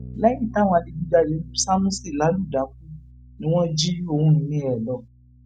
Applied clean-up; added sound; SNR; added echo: none; Bass guitar; 19 dB; none.